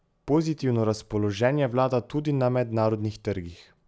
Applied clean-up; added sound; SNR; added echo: none; none; none; none.